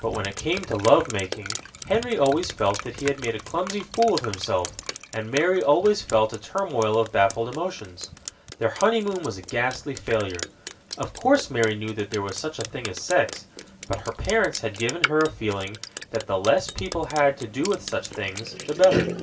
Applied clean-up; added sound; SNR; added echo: none; Drip; 11 dB; reverberation time 0.2 s.